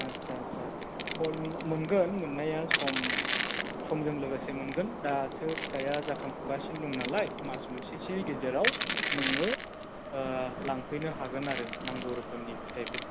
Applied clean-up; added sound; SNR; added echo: none; Subway, metro, underground + Crushing; 0 dB; none.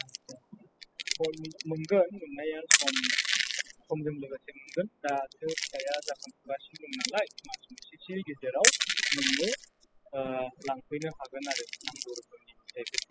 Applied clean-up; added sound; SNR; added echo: classical method spectral subtraction.